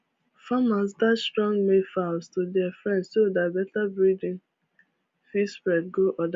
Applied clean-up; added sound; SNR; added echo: none; none; none; none.